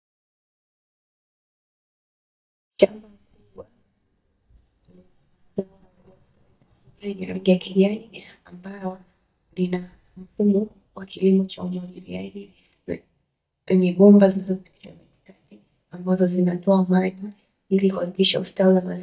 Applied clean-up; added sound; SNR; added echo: neural mask model DeepFilterNet 3.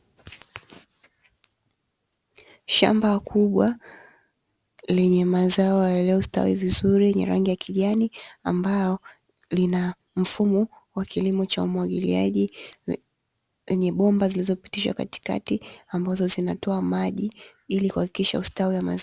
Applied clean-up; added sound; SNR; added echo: none; none; none; none.